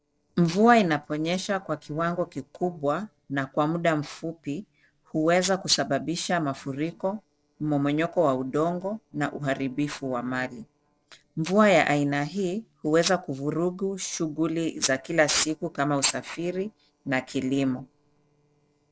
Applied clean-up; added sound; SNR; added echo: neural separator model SepFormer DNS4.